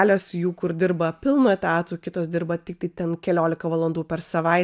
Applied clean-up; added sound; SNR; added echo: none; none; none; none.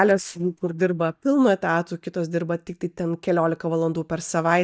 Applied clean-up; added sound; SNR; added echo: neural mask model DeepFilterNet 3.